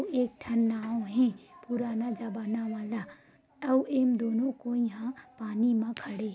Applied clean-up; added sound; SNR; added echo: none; none; none; none.